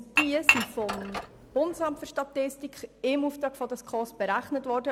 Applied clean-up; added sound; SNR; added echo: none; Dishes, pots, and pans / Chink, clink; -1 dB; none.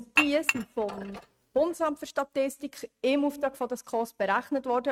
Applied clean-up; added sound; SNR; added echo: neural mask model RNNoise.